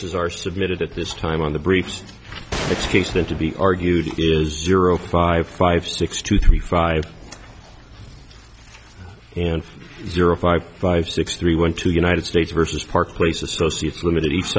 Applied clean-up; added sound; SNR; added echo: none; Gunshot, gunfire; 11 dB; none.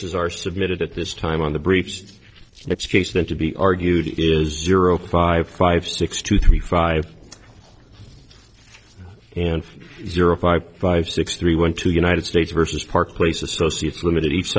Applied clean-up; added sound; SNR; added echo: neural separator model SepFormer DNS4.